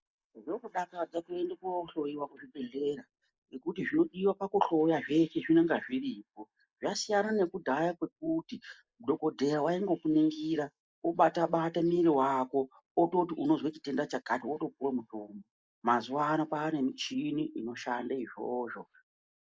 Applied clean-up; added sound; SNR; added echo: neural mask model Resemble Enhance denoiser.